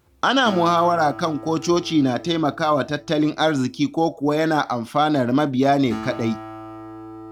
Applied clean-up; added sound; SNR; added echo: none; Acoustic guitar; 17 dB; none.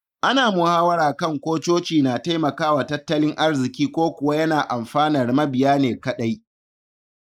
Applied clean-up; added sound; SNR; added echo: neural mask model Resemble Enhance denoiser.